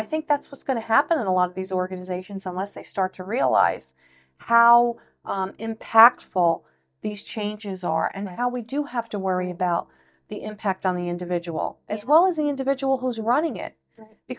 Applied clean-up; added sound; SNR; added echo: neural mask model DeepFilterNet 3.